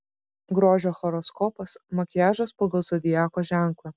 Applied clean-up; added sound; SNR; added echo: none; none; none; none.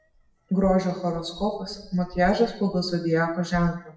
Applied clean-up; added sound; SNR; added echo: classical method WPE with log-MMSE.